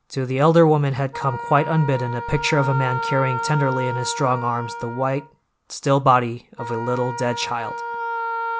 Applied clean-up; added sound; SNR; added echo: none; Wind instrument, woodwind instrument; 8 dB; none.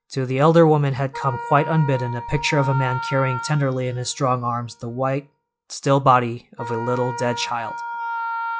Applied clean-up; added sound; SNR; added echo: classical method log-MMSE.